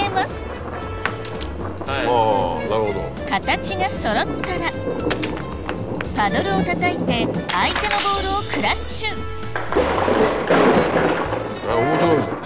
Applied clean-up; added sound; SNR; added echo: none; Thunder; 1 dB; none.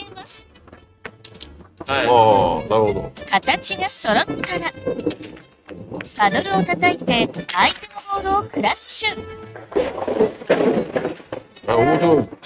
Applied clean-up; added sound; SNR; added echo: neural mask model RNNoise.